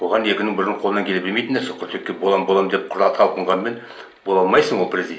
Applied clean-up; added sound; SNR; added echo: none; none; none; none.